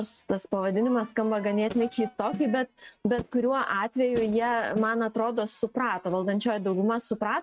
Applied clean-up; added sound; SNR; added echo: neural mask model RNNoise.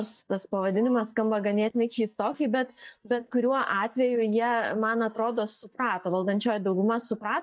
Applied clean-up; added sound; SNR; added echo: neural mask model DeepFilterNet 3.